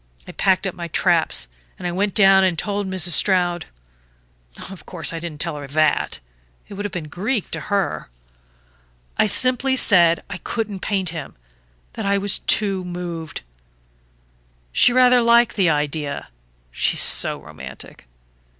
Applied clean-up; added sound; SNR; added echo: none; none; none; none.